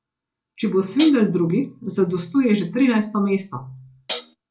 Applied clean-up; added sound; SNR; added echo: none; Hi-hat; 11 dB; reverberation time 0.2 s.